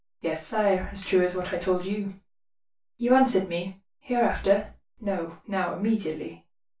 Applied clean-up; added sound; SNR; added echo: none; none; none; reverberation time 0.2 s.